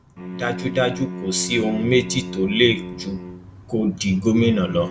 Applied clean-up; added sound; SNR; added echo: none; Bowed string instrument; 11 dB; none.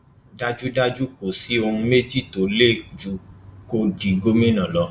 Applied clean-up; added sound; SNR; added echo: none; none; none; none.